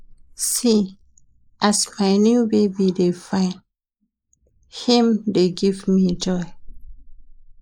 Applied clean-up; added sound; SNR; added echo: neural mask model Resemble Enhance denoiser.